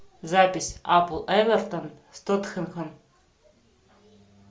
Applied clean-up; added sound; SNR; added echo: none; none; none; none.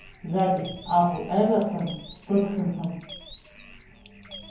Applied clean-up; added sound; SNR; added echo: none; Bird; 15 dB; reverberation time 0.9 s.